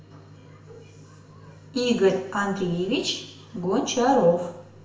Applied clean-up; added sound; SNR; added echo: none; none; none; reverberation time 0.7 s.